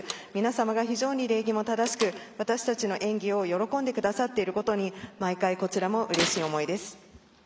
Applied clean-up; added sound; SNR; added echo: none; Slam; 13 dB; none.